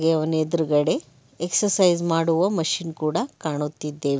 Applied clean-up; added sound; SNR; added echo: none; none; none; none.